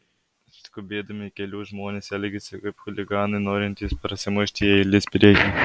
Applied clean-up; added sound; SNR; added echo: none; none; none; none.